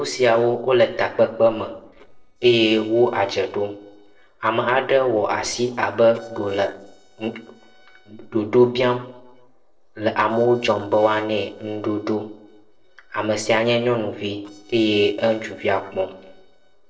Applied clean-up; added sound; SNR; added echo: neural separator model SepFormer DNS4.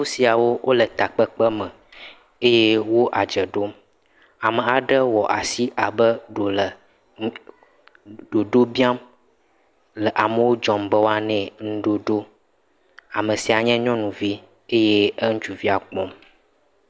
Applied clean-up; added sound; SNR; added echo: none; none; none; none.